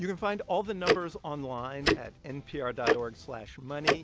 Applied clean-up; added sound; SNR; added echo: none; Tick-tock; -2 dB; none.